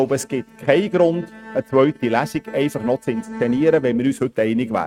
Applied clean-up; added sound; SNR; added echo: neural mask model RNNoise.